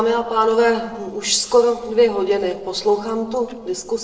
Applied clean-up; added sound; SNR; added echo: neural separator model SepFormer DNS4.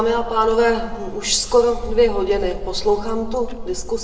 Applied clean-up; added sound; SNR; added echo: none; Clock; 8 dB; reverberation time 0.9 s.